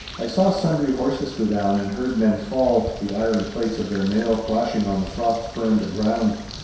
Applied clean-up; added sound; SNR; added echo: none; Bird; 15 dB; reverberation time 0.7 s.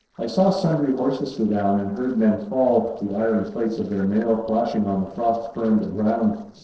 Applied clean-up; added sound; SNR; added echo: neural separator model SepFormer DNS4.